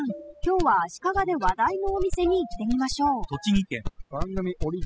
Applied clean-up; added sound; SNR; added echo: classical method spectral subtraction.